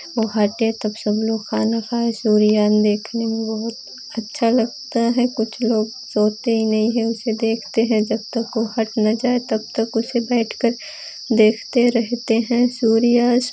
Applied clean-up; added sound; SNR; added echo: none; none; none; none.